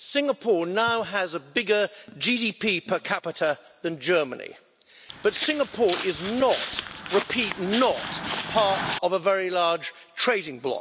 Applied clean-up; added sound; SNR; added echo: none; Walk, footsteps; 7 dB; none.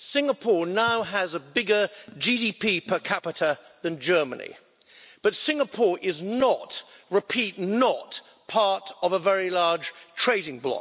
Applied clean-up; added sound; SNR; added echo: none; none; none; none.